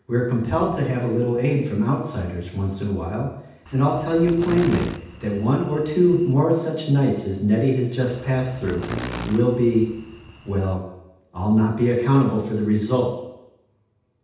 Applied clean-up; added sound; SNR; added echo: none; Insect; 12 dB; reverberation time 0.8 s.